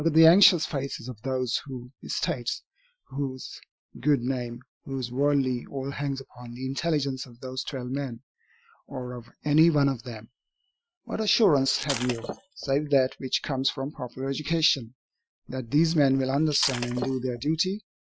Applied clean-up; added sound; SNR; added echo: classical method Wiener filter.